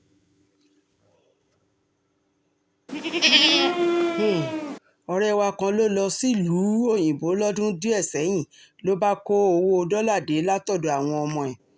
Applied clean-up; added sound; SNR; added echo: none; Livestock, farm animals, working animals; -3 dB; none.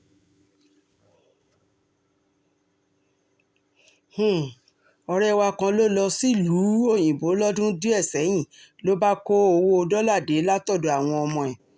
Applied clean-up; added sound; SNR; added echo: none; none; none; none.